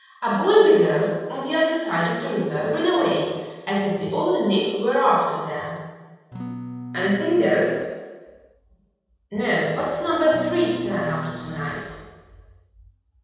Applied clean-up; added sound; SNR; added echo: none; Acoustic guitar / Strum; 12 dB; reverberation time 1.2 s.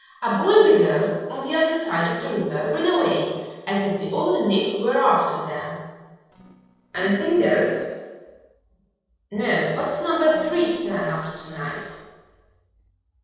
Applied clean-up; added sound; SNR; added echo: neural separator model SepFormer DNS4.